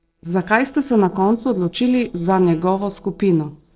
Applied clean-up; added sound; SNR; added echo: neural separator model SepFormer DNS4.